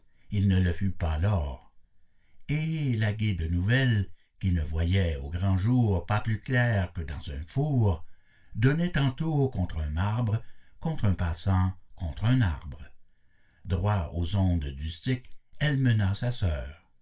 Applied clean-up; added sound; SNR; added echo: none; none; none; reverberation time 0.2 s.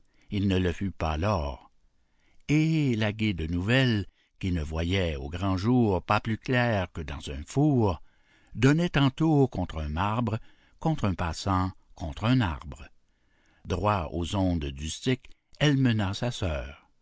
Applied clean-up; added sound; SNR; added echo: none; none; none; none.